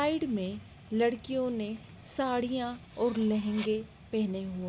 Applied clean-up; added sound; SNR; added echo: none; Cutlery, silverware; 18 dB; none.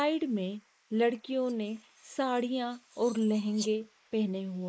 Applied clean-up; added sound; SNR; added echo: neural mask model Resemble Enhance denoiser.